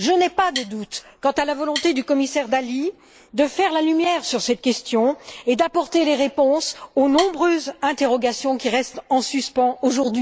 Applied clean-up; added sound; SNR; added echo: neural mask model Resemble Enhance denoiser.